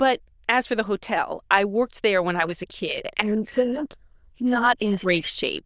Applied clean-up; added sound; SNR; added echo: neural diffusion model UNIVERSE++.